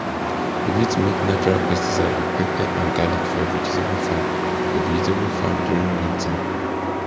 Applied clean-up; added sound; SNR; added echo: none; Truck; -3 dB; none.